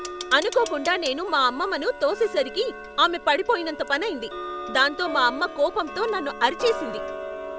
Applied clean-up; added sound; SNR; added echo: none; Tick-tock; 11 dB; none.